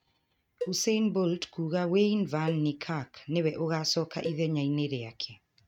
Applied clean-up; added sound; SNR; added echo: neural mask model RNNoise.